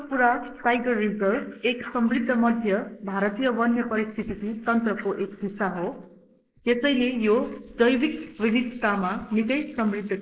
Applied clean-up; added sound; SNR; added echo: neural mask model Resemble Enhance denoiser.